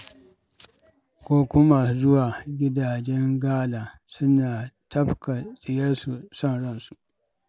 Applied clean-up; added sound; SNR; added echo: none; none; none; none.